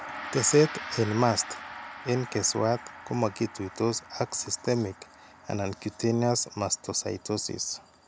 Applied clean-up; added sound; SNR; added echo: none; Gong; 14 dB; none.